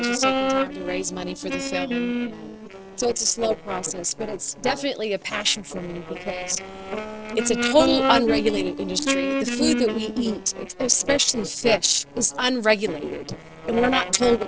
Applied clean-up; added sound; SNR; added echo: neural separator model SepFormer DNS4.